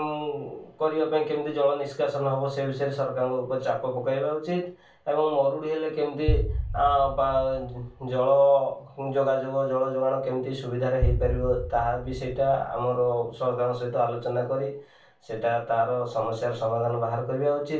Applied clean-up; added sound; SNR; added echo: none; Boom; 5 dB; reverberation time 0.3 s.